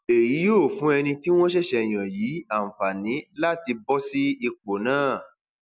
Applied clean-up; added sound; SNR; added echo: none; none; none; none.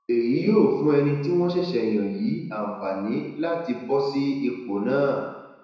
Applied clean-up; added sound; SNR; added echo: none; none; none; reverberation time 1.0 s.